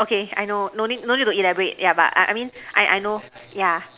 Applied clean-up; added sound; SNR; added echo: none; none; none; none.